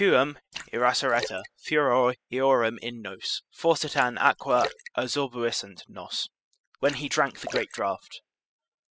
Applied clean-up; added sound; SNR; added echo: classical method spectral subtraction.